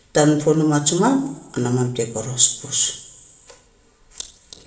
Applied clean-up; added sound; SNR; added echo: none; none; none; reverberation time 0.9 s.